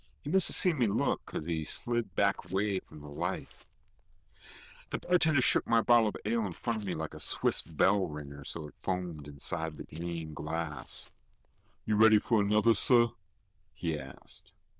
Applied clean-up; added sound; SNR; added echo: neural diffusion model UNIVERSE++.